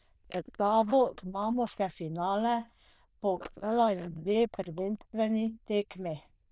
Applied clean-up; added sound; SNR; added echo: neural diffusion model UNIVERSE++.